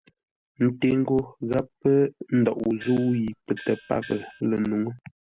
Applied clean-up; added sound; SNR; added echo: none; Gong; 17 dB; none.